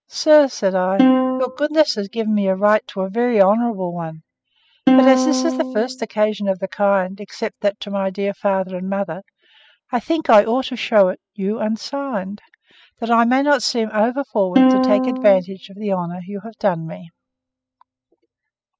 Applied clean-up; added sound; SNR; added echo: classical method spectral subtraction.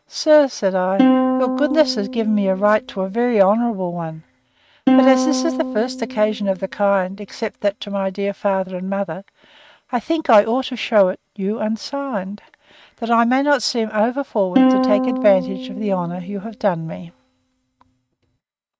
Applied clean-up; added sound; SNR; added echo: neural mask model RNNoise.